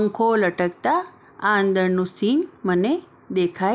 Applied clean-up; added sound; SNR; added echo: none; none; none; none.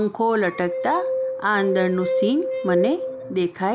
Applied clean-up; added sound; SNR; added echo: none; Glass; 4 dB; none.